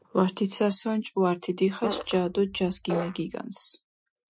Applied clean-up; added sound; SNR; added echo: classical method Wiener filter.